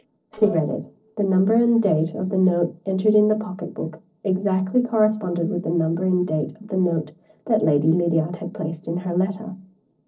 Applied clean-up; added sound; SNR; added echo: neural separator model SepFormer DNS4.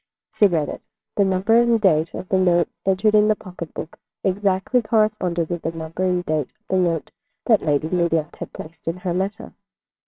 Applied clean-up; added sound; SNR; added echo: neural separator model SepFormer WHAMR!.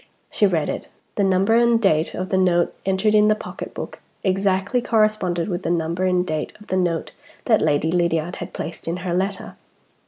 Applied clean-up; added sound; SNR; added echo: none; none; none; none.